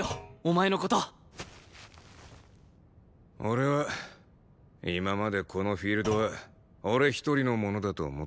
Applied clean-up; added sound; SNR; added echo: none; Thump, thud; 15 dB; none.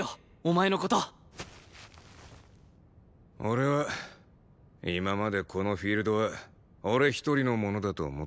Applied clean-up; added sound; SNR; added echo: none; none; none; none.